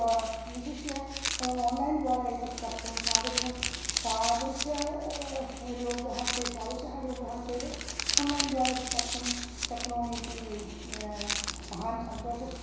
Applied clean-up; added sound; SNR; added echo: none; Crumpling, crinkling; 2 dB; reverberation time 1.1 s.